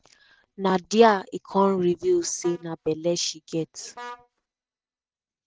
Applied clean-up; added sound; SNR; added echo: neural mask model RNNoise.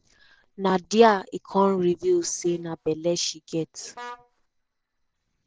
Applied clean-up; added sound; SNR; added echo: neural separator model SepFormer DNS4.